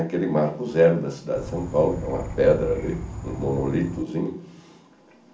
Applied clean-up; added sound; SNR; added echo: none; Insect; 9 dB; reverberation time 0.4 s.